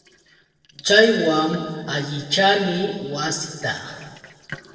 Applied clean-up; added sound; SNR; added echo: neural separator model SepFormer DNS4.